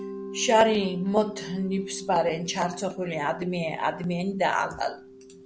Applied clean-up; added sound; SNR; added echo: none; Mallet percussion; 13 dB; none.